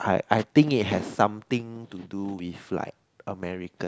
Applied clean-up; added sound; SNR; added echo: none; none; none; none.